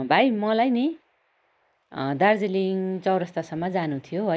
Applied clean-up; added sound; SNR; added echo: neural mask model Resemble Enhance denoiser.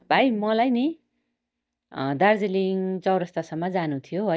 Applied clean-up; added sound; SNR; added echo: neural mask model DeepFilterNet 3.